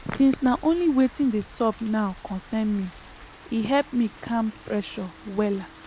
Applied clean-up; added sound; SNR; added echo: none; Rain; 20 dB; none.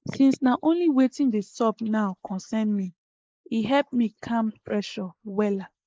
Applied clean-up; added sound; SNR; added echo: neural mask model Resemble Enhance denoiser.